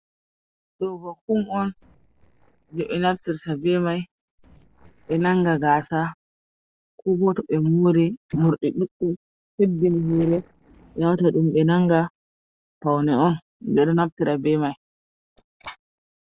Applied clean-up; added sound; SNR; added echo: neural separator model SepFormer DNS4.